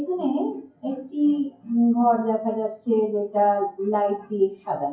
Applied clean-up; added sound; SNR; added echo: classical method WPE with log-MMSE.